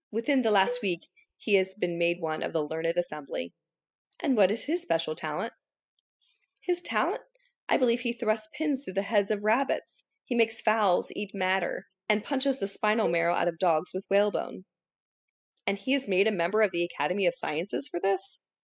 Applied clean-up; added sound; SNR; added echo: classical method spectral subtraction.